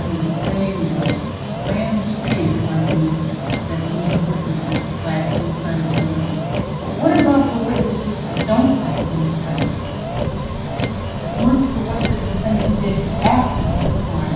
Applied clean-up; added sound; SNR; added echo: none; Motor vehicle (road); 1 dB; reverberation time 1.2 s.